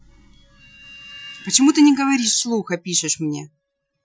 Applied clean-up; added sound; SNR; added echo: classical method Wiener filter.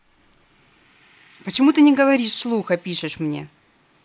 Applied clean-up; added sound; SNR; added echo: neural mask model Resemble Enhance denoiser.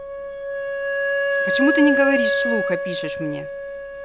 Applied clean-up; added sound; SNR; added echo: none; Wind instrument, woodwind instrument; -1 dB; none.